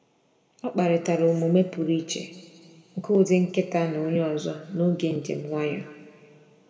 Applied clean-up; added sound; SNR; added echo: none; none; none; reverberation time 1.6 s.